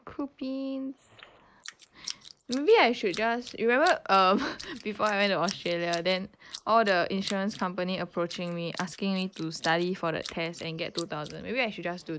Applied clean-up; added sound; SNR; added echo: neural mask model Resemble Enhance denoiser.